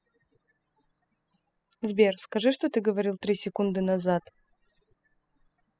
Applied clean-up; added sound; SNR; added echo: classical method spectral subtraction.